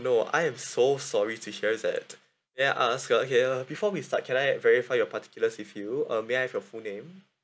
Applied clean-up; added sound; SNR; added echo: none; none; none; none.